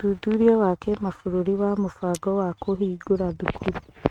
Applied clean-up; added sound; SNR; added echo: neural mask model RNNoise.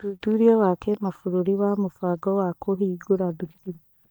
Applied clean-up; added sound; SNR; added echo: neural mask model DeepFilterNet 3.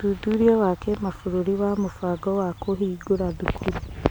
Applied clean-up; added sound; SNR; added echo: none; none; none; none.